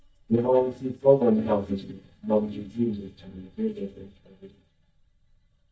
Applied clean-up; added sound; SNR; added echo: neural mask model DeepFilterNet 3.